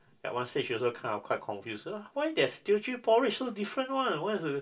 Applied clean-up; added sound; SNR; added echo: none; none; none; reverberation time 0.2 s.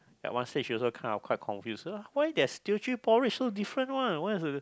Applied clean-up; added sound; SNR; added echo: none; none; none; none.